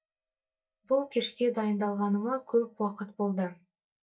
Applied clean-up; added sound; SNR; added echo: neural mask model DeepFilterNet 3.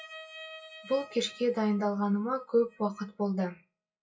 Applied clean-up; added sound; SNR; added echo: classical method WPE with log-MMSE.